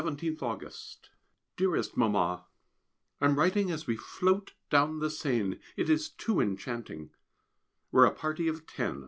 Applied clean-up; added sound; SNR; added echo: none; none; none; none.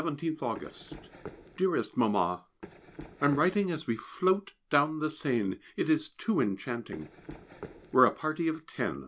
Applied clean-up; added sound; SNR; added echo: none; Run; 16 dB; none.